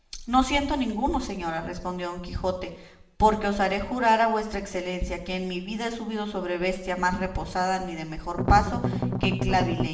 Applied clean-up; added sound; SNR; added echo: none; Strum; 0 dB; reverberation time 0.7 s.